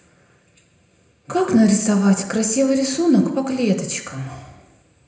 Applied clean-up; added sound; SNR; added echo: none; none; none; reverberation time 0.9 s.